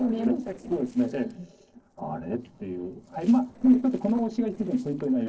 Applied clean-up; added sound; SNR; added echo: neural separator model SepFormer DNS4.